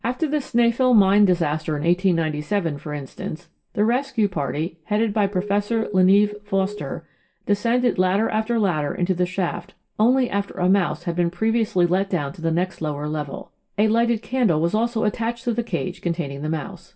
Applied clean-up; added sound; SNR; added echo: none; Alarm; 14 dB; reverberation time 0.2 s.